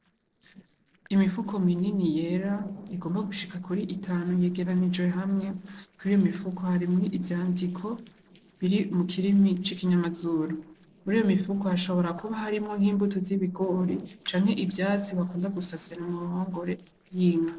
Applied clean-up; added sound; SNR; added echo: neural separator model SepFormer DNS4.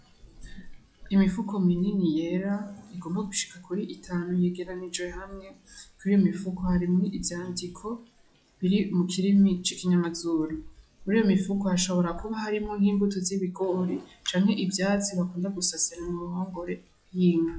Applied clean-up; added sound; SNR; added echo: classical method log-MMSE.